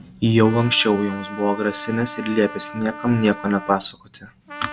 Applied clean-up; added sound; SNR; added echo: none; Trumpet; 15 dB; none.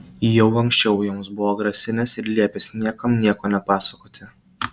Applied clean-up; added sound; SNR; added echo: none; none; none; none.